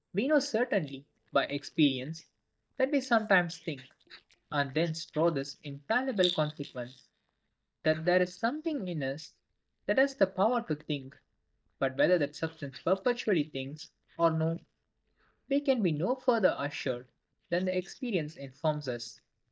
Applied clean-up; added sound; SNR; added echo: neural mask model DeepFilterNet 3.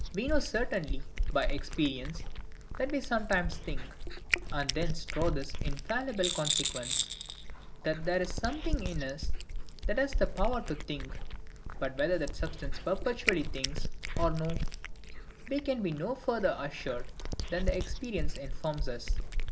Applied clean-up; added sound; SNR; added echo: none; Rattle + Cat; -2 dB; none.